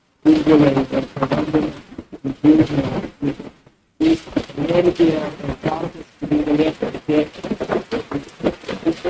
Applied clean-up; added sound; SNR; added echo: neural mask model RNNoise.